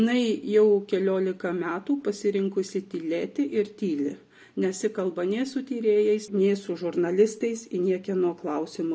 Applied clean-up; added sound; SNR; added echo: none; none; none; none.